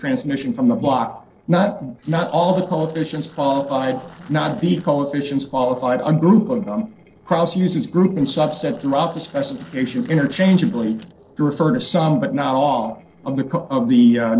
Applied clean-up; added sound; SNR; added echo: neural separator model SepFormer DNS4.